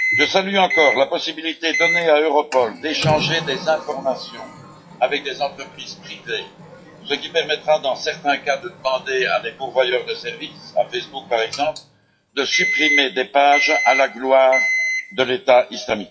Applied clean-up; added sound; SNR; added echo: classical method WPE with log-MMSE.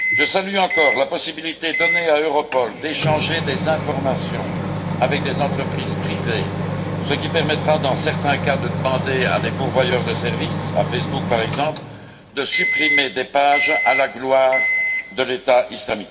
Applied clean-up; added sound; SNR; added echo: none; Microwave oven; 2 dB; reverberation time 1.0 s.